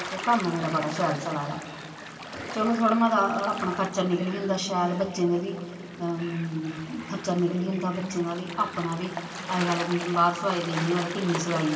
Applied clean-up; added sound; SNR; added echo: none; Gull, seagull / Waves, surf; 11 dB; reverberation time 2.6 s.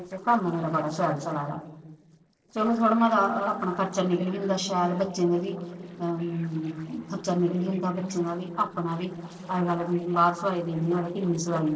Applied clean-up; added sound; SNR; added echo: neural separator model SepFormer DNS4.